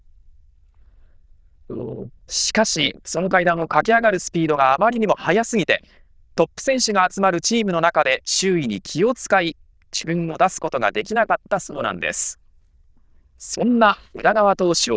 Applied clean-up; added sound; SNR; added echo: neural diffusion model UNIVERSE++.